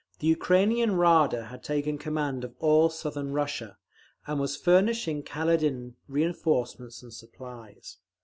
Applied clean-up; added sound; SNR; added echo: none; none; none; none.